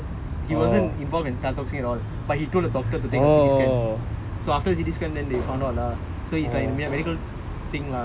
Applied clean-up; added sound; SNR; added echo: none; Explosion; 14 dB; none.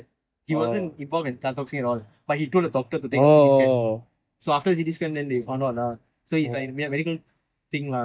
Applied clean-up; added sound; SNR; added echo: neural mask model DeepFilterNet 3.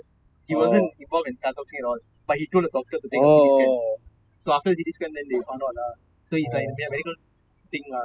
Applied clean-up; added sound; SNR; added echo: classical method spectral subtraction.